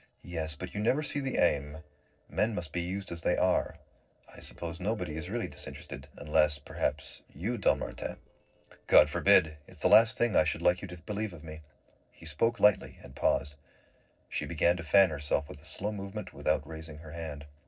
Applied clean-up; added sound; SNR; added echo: neural separator model SepFormer DNS4.